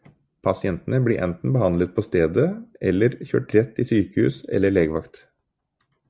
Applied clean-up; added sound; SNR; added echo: none; none; none; none.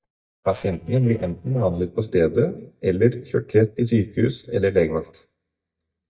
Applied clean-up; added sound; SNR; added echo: neural mask model DeepFilterNet 3.